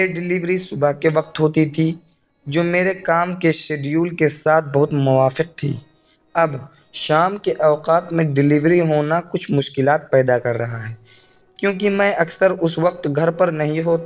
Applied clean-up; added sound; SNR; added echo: neural separator model SepFormer DNS4.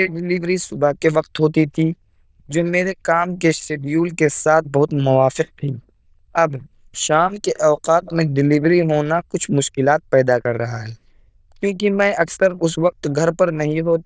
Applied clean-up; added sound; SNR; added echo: neural diffusion model UNIVERSE++.